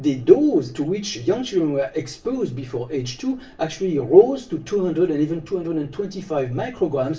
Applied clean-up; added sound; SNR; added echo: none; none; none; reverberation time 0.3 s.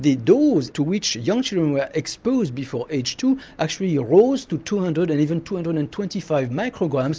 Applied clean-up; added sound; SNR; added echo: none; none; none; none.